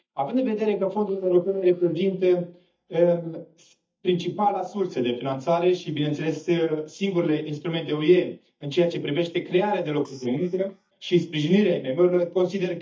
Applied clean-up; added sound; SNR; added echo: neural mask model DeepFilterNet 3.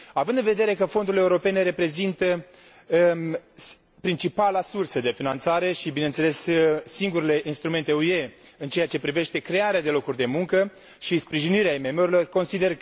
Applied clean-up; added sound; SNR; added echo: none; none; none; none.